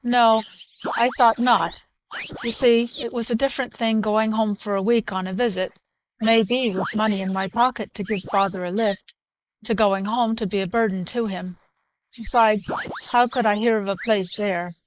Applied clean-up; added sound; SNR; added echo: neural mask model Resemble Enhance denoiser.